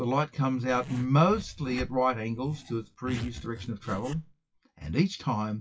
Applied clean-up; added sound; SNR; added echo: classical method WPE with log-MMSE.